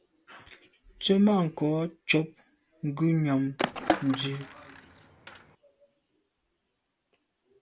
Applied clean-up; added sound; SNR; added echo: none; Skateboard; 3 dB; none.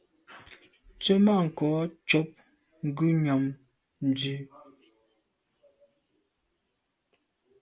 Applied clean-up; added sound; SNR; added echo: none; none; none; none.